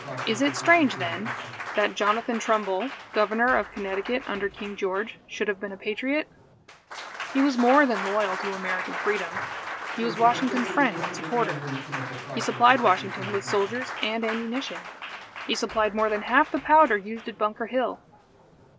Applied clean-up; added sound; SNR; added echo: none; Applause; 9 dB; none.